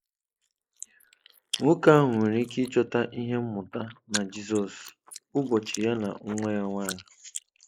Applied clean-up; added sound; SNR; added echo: neural mask model Resemble Enhance denoiser.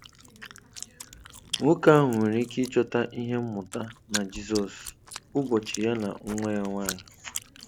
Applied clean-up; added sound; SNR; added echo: none; Chewing, mastication; 14 dB; none.